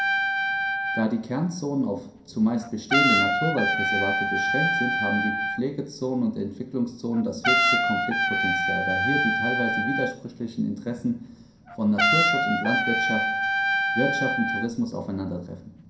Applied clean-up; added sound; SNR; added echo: none; Trumpet; -2 dB; reverberation time 0.5 s.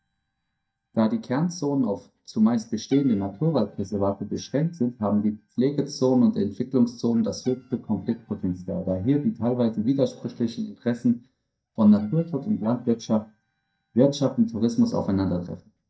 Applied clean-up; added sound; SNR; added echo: neural mask model DeepFilterNet 3.